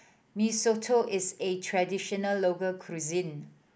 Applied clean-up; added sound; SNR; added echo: none; none; none; none.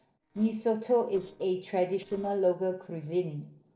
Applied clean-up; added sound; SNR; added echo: neural separator model SepFormer DNS4.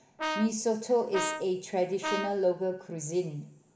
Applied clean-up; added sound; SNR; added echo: none; Brass instrument; 6 dB; reverberation time 1.3 s.